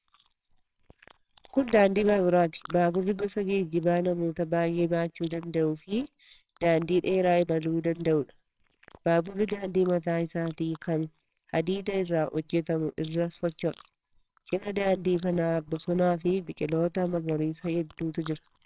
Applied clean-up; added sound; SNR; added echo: neural separator model SepFormer WHAMR!.